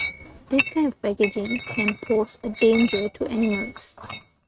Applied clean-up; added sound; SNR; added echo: neural mask model RNNoise.